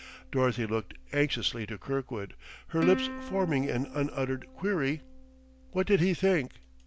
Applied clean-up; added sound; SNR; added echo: none; Plucked string instrument; 13 dB; none.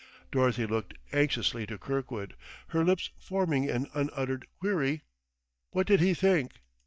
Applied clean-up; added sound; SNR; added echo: neural mask model DeepFilterNet 3.